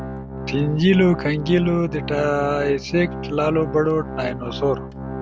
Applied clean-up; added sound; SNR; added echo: none; Organ; 10 dB; none.